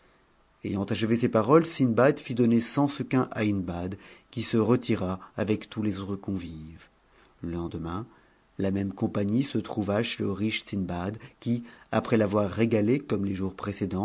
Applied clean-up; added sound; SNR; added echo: none; none; none; none.